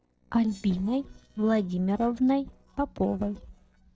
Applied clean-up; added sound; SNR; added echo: neural separator model SepFormer DNS4.